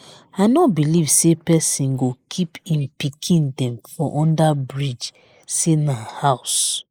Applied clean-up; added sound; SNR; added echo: neural mask model Resemble Enhance denoiser.